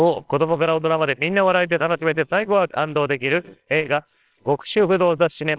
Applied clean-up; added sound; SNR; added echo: neural separator model SepFormer WHAMR!.